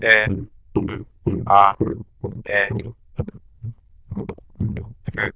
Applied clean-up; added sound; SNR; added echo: neural diffusion model UNIVERSE++.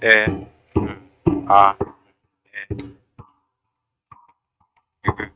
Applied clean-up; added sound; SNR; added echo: neural mask model RNNoise.